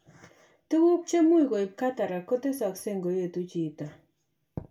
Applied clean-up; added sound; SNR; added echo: none; none; none; reverberation time 0.2 s.